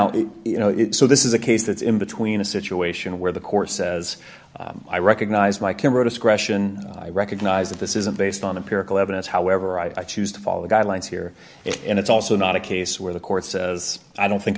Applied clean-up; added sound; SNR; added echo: none; none; none; none.